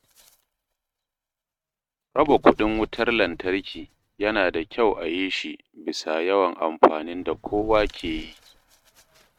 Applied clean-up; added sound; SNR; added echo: neural mask model RNNoise.